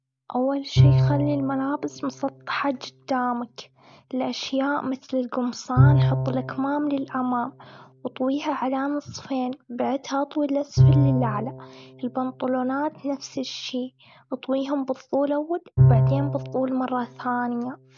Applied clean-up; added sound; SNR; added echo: none; Bowed string instrument; -1 dB; none.